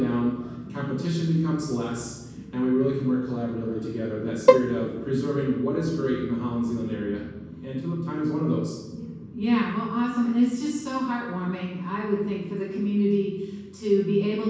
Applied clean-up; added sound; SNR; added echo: none; Bowed string instrument; -3 dB; reverberation time 1.2 s.